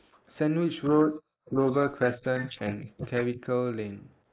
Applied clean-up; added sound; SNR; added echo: neural mask model Resemble Enhance denoiser.